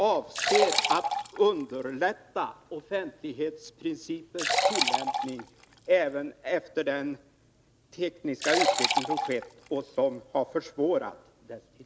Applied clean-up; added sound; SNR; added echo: none; Liquid; 2 dB; none.